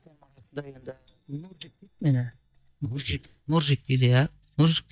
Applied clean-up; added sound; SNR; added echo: neural mask model DeepFilterNet 3.